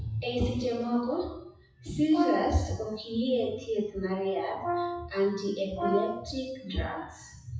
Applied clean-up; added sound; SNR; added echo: classical method WPE with log-MMSE.